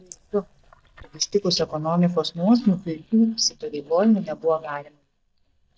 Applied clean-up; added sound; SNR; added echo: neural mask model DeepFilterNet 3.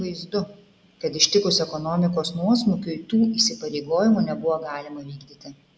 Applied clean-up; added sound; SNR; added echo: none; none; none; none.